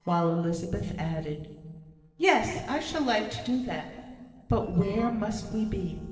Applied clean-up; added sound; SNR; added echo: neural separator model SepFormer DNS4.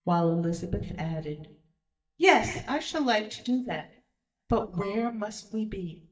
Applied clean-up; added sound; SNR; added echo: neural mask model DeepFilterNet 3.